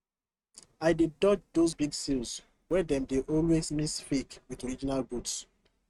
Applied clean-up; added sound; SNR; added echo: neural mask model RNNoise.